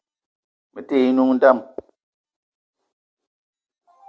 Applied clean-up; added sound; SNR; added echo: none; none; none; none.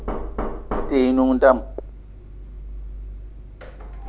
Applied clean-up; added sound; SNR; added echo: none; Knock; 7 dB; none.